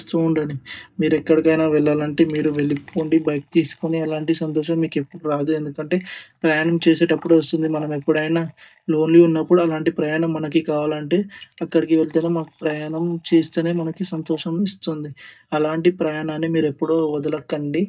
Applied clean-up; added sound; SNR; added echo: neural mask model DeepFilterNet 3.